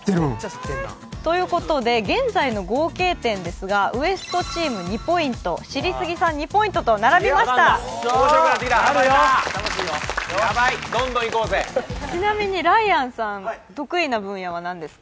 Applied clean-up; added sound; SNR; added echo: none; none; none; none.